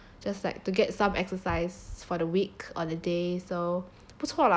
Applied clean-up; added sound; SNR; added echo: none; none; none; none.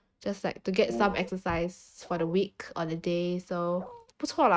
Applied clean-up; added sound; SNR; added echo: neural mask model RNNoise.